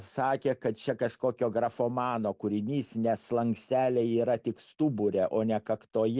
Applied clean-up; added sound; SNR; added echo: none; none; none; none.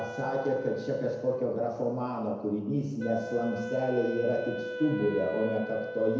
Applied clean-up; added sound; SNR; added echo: none; Wind instrument, woodwind instrument; 9 dB; reverberation time 1.0 s.